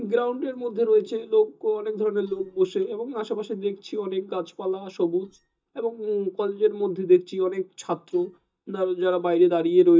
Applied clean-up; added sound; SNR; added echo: neural mask model DeepFilterNet 3.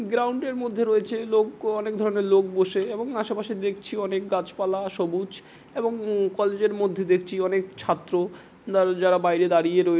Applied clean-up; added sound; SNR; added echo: none; none; none; none.